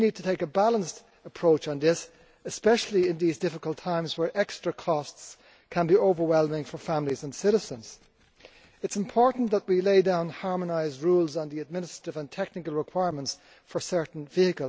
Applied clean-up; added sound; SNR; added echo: none; none; none; none.